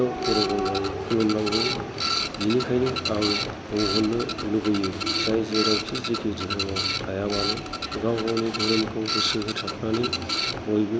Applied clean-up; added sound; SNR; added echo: none; Printer; 4 dB; none.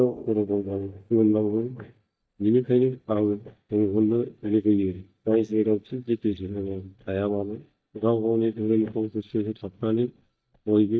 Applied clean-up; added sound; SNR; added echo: neural mask model DeepFilterNet 3.